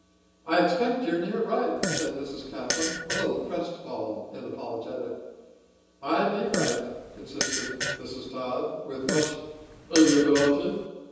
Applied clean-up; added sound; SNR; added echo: none; Fart; 4 dB; reverberation time 1.1 s.